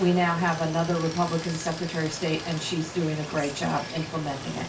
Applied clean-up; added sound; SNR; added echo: none; Stream; 11 dB; reverberation time 0.3 s.